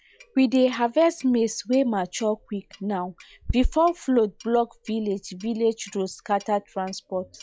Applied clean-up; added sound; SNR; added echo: classical method log-MMSE.